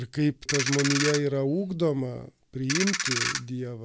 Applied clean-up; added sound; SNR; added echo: none; Ratchet, pawl; 1 dB; none.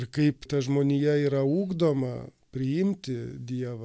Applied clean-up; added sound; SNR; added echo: none; none; none; none.